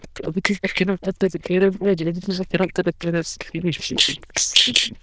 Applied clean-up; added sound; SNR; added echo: neural diffusion model UNIVERSE++.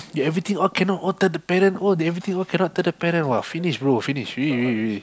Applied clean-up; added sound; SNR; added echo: none; none; none; none.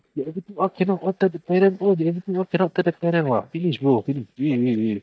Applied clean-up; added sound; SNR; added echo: neural mask model DeepFilterNet 3.